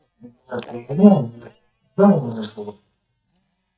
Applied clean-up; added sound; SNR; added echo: neural mask model DeepFilterNet 3.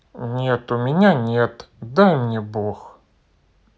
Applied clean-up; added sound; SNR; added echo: none; none; none; none.